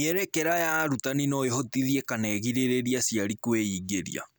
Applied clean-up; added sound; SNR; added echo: none; none; none; none.